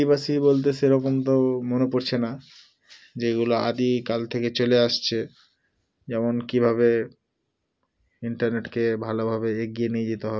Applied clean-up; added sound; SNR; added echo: none; none; none; none.